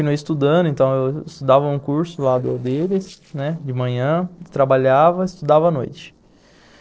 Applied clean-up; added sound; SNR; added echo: neural separator model SepFormer DNS4.